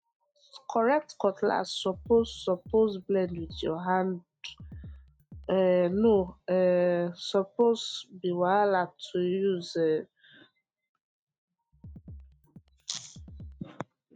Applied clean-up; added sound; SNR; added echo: neural mask model RNNoise.